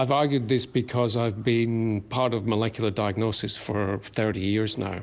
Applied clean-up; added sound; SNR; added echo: none; none; none; none.